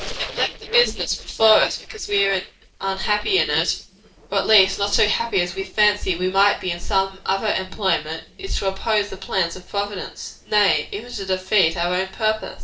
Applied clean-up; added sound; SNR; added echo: neural separator model SepFormer DNS4.